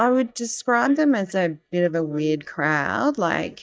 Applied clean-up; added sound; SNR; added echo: neural mask model DeepFilterNet 3.